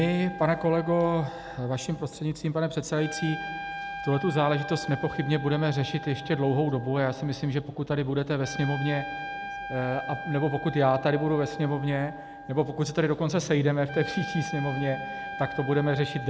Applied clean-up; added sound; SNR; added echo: none; Trumpet; 11 dB; none.